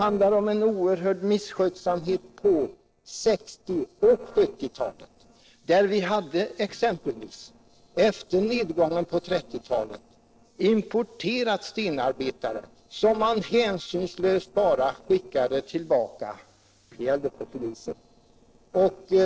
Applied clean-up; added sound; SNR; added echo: neural separator model SepFormer DNS4.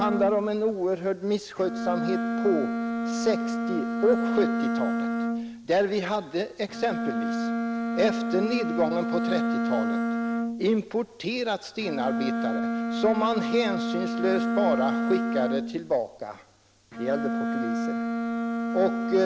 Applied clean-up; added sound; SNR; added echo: none; Bowed string instrument; 0 dB; none.